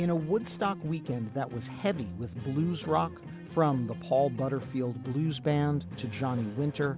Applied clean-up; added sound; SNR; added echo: none; none; none; none.